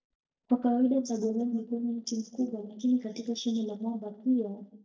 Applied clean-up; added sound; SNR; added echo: neural mask model DeepFilterNet 3.